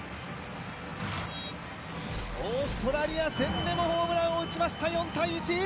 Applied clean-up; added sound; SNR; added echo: none; none; none; none.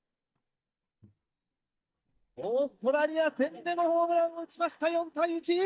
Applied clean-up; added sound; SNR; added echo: neural mask model DeepFilterNet 3.